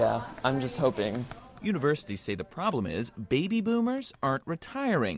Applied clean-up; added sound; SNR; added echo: none; none; none; none.